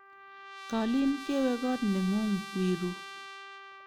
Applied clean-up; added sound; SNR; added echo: none; Trumpet; 12 dB; none.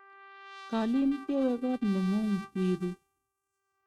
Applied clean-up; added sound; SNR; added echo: neural mask model RNNoise.